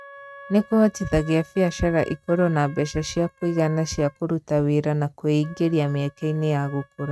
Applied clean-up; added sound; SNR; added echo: neural mask model RNNoise.